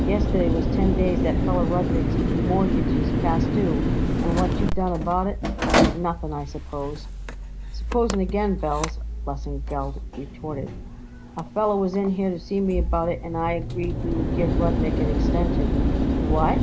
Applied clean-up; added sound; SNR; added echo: none; Mechanical fan; -3 dB; none.